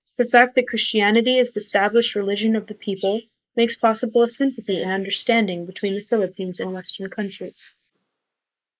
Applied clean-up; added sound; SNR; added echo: neural mask model Resemble Enhance denoiser.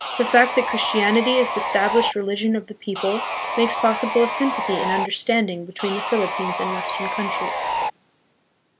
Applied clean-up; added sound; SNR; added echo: none; Sawing; 3 dB; none.